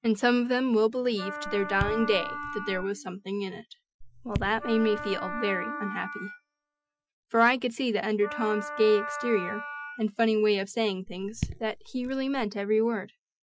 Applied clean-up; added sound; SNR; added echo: classical method Wiener filter.